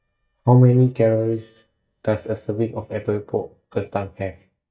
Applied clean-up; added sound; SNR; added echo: neural mask model DeepFilterNet 3.